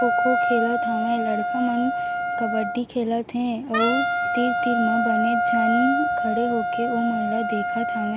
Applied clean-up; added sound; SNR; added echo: none; Wind instrument, woodwind instrument; -2 dB; none.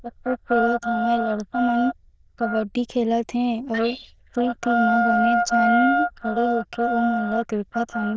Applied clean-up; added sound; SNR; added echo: neural diffusion model UNIVERSE++.